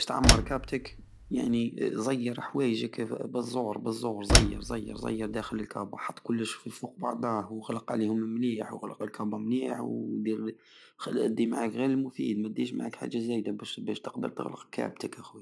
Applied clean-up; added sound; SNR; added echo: none; Slam; -4 dB; none.